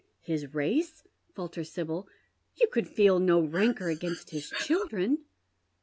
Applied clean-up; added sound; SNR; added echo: none; Breathing; 11 dB; none.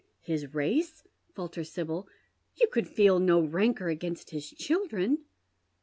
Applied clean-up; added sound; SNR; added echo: none; none; none; none.